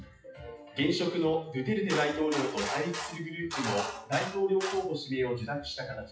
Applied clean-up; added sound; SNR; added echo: classical method WPE with log-MMSE.